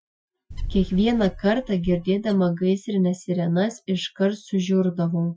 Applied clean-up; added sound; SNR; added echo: classical method Wiener filter.